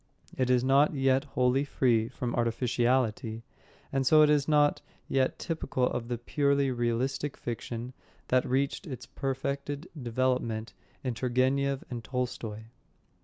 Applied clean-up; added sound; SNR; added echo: none; none; none; none.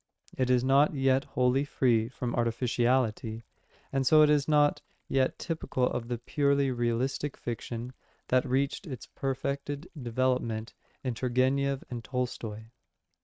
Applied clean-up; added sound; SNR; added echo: neural mask model RNNoise.